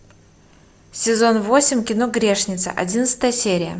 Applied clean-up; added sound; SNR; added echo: none; none; none; none.